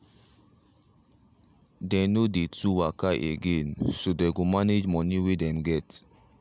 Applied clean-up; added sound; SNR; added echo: none; none; none; none.